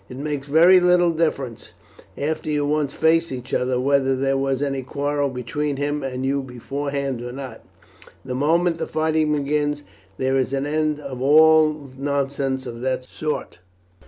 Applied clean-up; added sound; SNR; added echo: none; none; none; none.